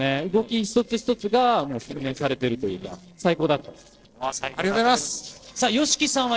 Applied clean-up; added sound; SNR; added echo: neural separator model SepFormer DNS4.